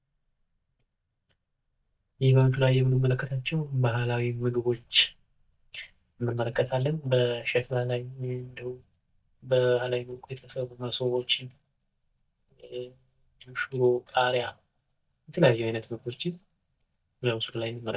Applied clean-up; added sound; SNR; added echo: neural mask model DeepFilterNet 3.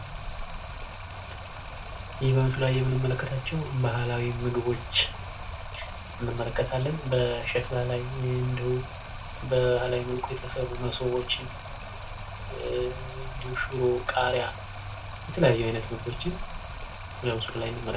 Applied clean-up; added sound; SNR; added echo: none; Stream; 7 dB; reverberation time 0.2 s.